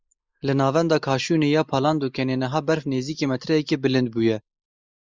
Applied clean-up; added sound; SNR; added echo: neural mask model Resemble Enhance denoiser.